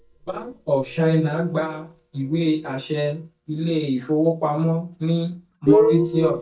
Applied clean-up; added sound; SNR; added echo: neural mask model DeepFilterNet 3.